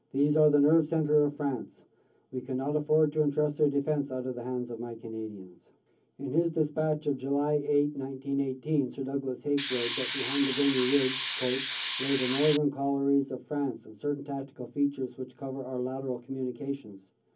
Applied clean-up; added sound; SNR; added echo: none; Hiss; -5 dB; reverberation time 0.3 s.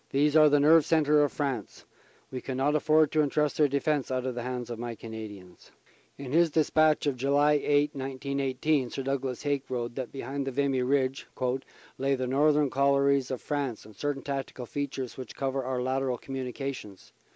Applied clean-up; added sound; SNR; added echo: none; none; none; none.